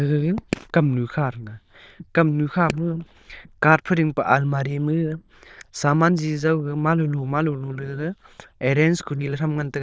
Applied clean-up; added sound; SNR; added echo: neural diffusion model UNIVERSE++.